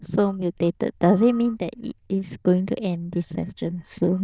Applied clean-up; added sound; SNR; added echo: neural diffusion model UNIVERSE++.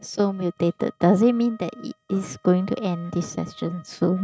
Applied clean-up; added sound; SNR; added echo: neural mask model RNNoise.